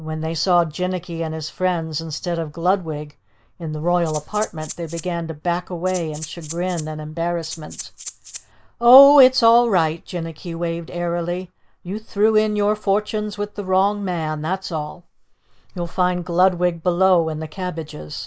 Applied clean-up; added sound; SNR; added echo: neural mask model Resemble Enhance denoiser.